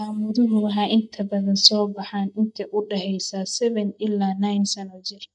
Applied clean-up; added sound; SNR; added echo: neural mask model DeepFilterNet 3.